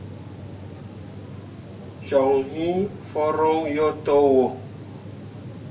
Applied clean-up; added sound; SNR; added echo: none; Cricket; 13 dB; reverberation time 0.3 s.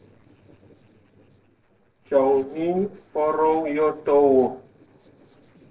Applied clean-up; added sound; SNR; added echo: neural separator model SepFormer DNS4.